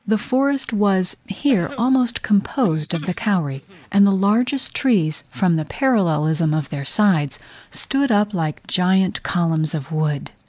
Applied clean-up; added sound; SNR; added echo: neural mask model Resemble Enhance denoiser.